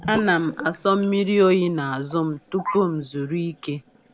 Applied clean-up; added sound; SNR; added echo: none; Bathtub (filling or washing) / Sink (filling or washing); 19 dB; none.